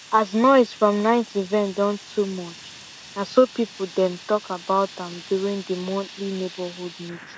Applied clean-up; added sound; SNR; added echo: none; Fire; 18 dB; none.